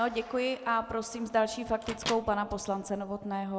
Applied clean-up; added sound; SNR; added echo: none; Microwave oven; 13 dB; none.